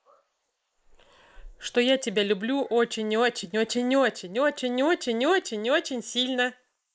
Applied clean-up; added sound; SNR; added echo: neural mask model Resemble Enhance denoiser.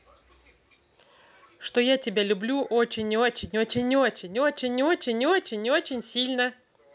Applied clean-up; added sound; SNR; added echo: none; none; none; none.